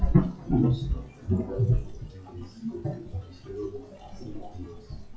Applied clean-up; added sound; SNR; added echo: classical method WPE with log-MMSE.